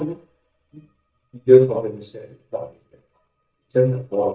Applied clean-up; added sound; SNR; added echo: neural mask model DeepFilterNet 3.